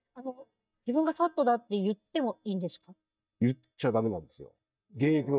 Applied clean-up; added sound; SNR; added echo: neural mask model DeepFilterNet 3.